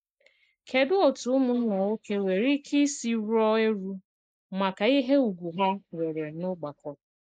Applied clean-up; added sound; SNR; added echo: neural mask model Resemble Enhance denoiser.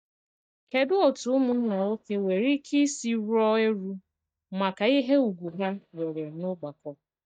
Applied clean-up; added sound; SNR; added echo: neural mask model DeepFilterNet 3.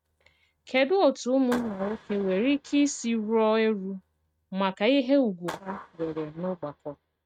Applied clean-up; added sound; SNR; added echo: neural mask model RNNoise.